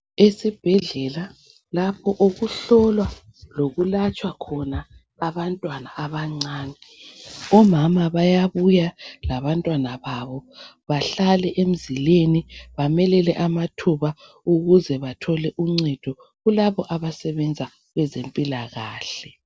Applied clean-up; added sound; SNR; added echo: none; none; none; none.